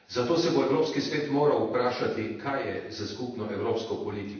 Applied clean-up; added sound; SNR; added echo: none; none; none; reverberation time 0.9 s.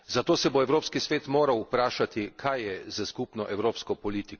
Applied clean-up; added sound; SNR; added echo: none; none; none; none.